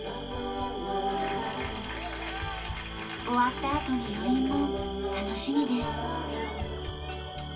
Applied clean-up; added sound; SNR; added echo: none; Cricket; 16 dB; reverberation time 0.2 s.